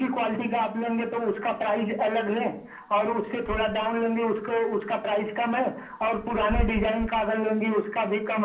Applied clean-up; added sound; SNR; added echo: none; Wind / Bird; 13 dB; reverberation time 0.5 s.